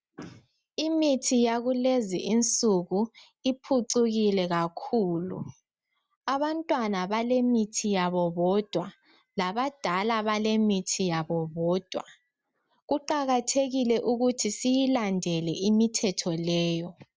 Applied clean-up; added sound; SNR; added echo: none; none; none; none.